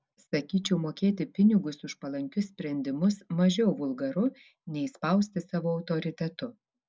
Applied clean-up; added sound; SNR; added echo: none; none; none; none.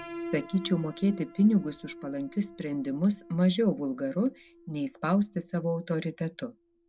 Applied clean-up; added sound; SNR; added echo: none; Piano; 17 dB; none.